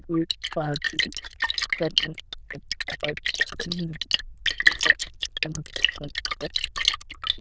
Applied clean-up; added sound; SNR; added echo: neural diffusion model UNIVERSE++.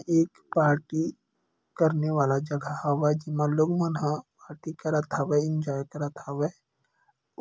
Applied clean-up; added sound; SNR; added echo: none; none; none; none.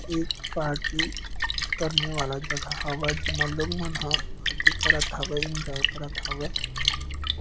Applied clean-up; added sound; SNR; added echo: none; Splash, splatter; -5 dB; none.